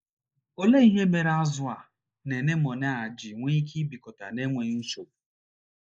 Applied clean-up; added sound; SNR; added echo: neural mask model Resemble Enhance denoiser.